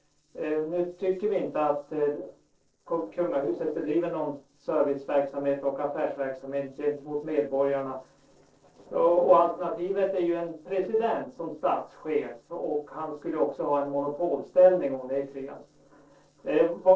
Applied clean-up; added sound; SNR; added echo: neural separator model SepFormer DNS4.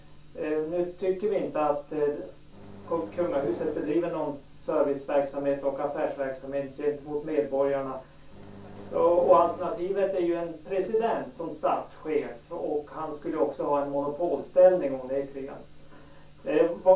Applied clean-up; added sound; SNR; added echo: none; Microwave oven; 15 dB; reverberation time 0.2 s.